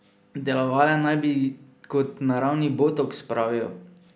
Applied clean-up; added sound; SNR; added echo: none; none; none; none.